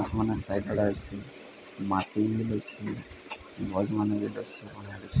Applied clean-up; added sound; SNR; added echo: none; none; none; none.